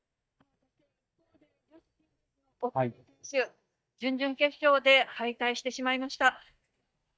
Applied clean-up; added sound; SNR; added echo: neural mask model DeepFilterNet 3.